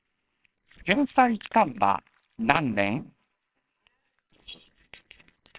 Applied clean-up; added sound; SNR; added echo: neural separator model SepFormer WHAMR!.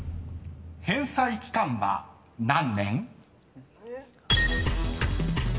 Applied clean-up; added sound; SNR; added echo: none; none; none; none.